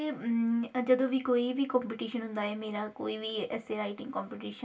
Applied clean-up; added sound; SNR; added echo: none; none; none; reverberation time 0.2 s.